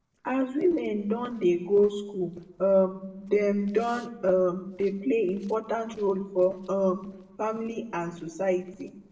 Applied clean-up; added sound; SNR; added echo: neural separator model SepFormer DNS4.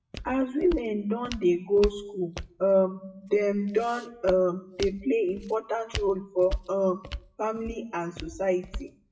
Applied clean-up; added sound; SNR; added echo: classical method WPE with log-MMSE.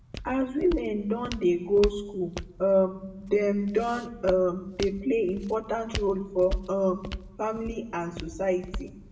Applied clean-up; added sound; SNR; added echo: none; Walk, footsteps; 12 dB; reverberation time 0.7 s.